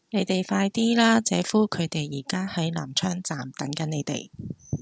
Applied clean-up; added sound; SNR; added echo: none; none; none; none.